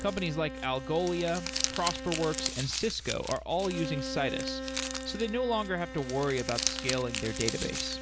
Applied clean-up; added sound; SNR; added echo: none; Crumpling, crinkling + Bowed string instrument; 4 dB; none.